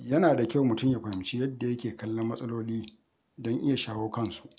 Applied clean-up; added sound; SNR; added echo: none; none; none; none.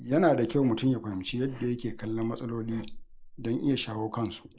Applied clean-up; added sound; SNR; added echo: neural mask model Resemble Enhance denoiser.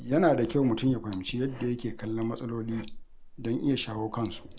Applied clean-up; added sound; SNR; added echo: none; Writing; 14 dB; none.